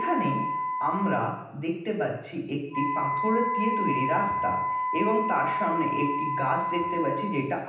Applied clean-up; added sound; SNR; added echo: none; Wind instrument, woodwind instrument; 1 dB; reverberation time 0.9 s.